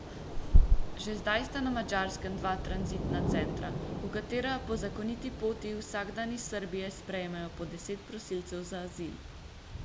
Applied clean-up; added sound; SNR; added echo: none; Thunder / Rain; 8 dB; none.